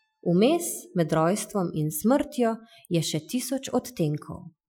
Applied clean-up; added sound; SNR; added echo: classical method Wiener filter.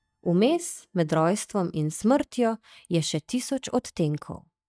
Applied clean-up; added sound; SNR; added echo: neural mask model DeepFilterNet 3.